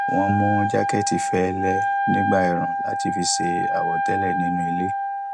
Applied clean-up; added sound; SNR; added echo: none; Wind instrument, woodwind instrument; -1 dB; none.